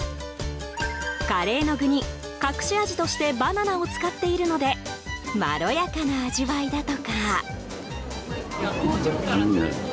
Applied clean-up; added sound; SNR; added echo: none; none; none; none.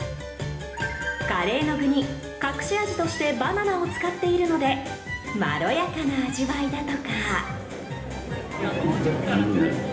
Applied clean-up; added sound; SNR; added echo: none; none; none; reverberation time 1.1 s.